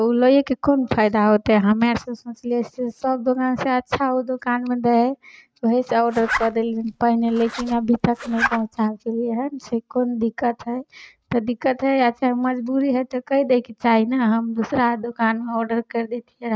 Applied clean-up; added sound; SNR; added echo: neural mask model RNNoise.